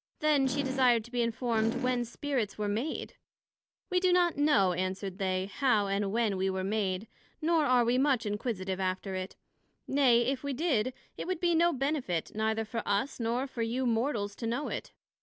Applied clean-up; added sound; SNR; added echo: none; Fart; 6 dB; none.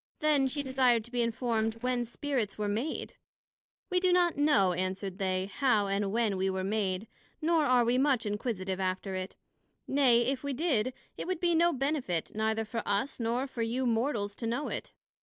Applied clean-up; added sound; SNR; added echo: neural separator model SepFormer DNS4.